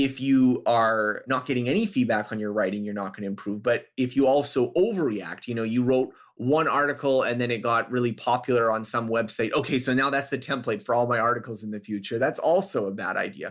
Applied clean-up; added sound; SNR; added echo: none; none; none; none.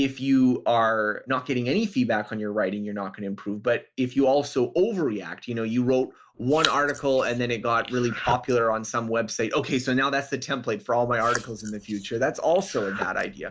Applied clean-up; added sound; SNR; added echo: neural mask model Resemble Enhance denoiser.